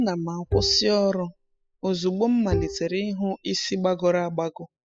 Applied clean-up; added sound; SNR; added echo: classical method spectral subtraction.